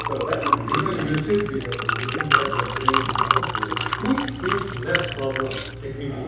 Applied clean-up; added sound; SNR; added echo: none; Liquid; -2 dB; reverberation time 0.9 s.